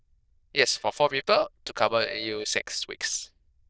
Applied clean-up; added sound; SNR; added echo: neural diffusion model UNIVERSE++.